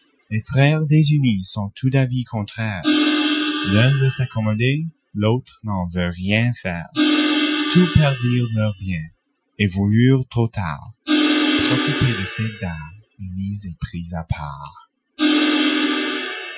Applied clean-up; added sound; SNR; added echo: classical method Wiener filter.